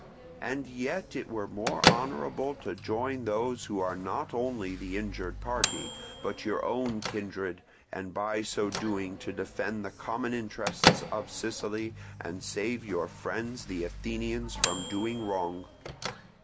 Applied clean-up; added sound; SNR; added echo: none; Microwave oven / Bell; 2 dB; none.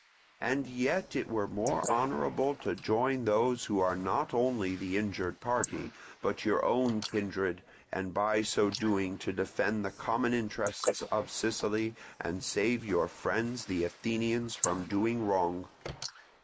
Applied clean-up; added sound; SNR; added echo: neural mask model Resemble Enhance denoiser.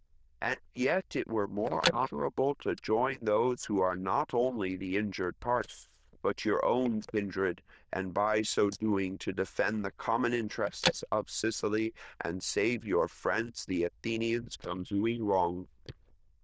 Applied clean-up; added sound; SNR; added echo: neural diffusion model UNIVERSE++.